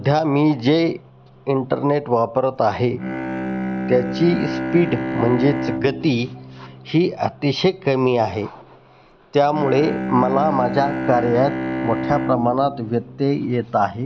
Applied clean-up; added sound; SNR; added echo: none; Bowed string instrument; 8 dB; none.